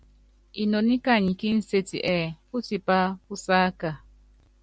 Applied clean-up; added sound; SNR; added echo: none; none; none; none.